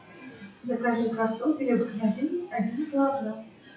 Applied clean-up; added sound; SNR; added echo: classical method WPE with log-MMSE.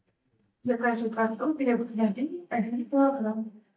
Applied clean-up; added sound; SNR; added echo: neural mask model DeepFilterNet 3.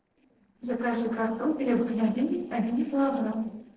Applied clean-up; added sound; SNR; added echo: neural separator model SepFormer DNS4.